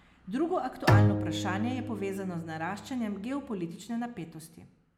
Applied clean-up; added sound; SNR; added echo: none; Bowed string instrument; -3 dB; none.